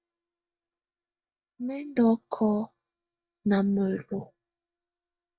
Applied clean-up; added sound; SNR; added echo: neural mask model DeepFilterNet 3.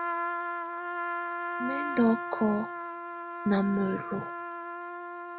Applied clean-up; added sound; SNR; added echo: none; Trumpet; 3 dB; none.